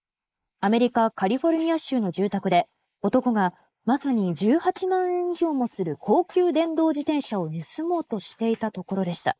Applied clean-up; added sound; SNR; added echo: neural mask model Resemble Enhance denoiser.